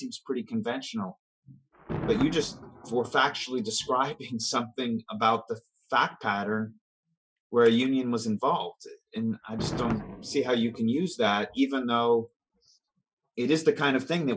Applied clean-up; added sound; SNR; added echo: classical method Wiener filter.